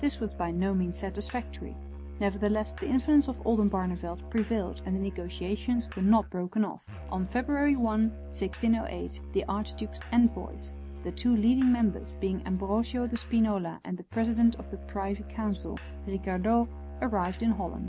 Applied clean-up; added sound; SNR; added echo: none; Musical instrument; 11 dB; none.